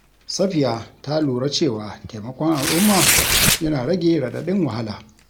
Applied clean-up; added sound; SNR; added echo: none; Tearing; 3 dB; none.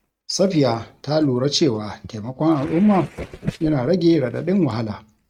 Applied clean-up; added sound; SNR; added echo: neural mask model RNNoise.